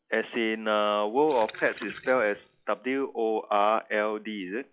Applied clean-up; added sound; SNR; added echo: classical method log-MMSE.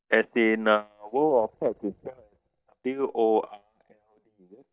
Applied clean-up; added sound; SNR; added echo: neural mask model DeepFilterNet 3.